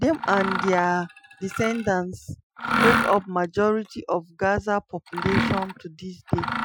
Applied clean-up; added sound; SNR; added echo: classical method Wiener filter.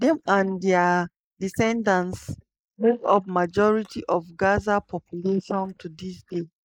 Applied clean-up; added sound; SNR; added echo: neural mask model Resemble Enhance denoiser.